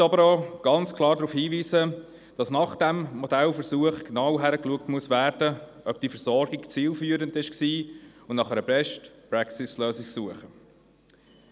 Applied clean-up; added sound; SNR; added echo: none; none; none; none.